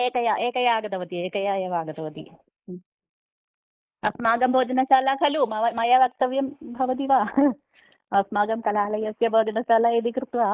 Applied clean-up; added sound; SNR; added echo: neural mask model Resemble Enhance denoiser.